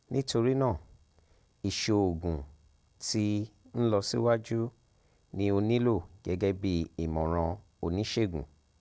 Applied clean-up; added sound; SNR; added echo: none; none; none; none.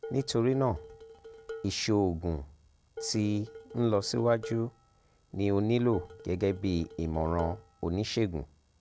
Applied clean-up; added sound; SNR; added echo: none; Dishes, pots, and pans; 17 dB; none.